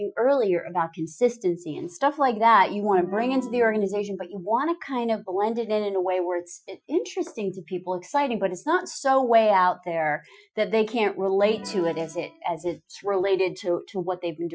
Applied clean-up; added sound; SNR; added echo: classical method Wiener filter.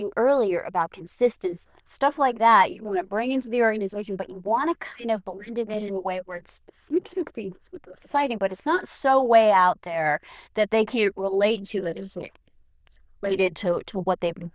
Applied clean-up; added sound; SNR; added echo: neural diffusion model UNIVERSE++.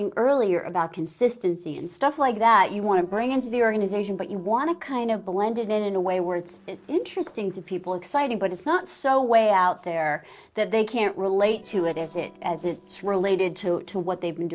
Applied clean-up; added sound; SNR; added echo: neural separator model SepFormer DNS4.